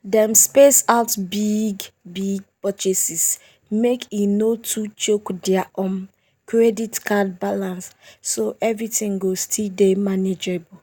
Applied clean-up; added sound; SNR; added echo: none; none; none; none.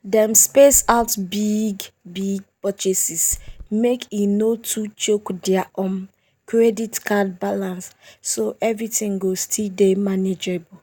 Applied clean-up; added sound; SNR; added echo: none; Run; 15 dB; none.